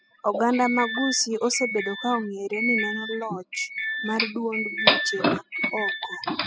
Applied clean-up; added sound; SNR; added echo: classical method spectral subtraction.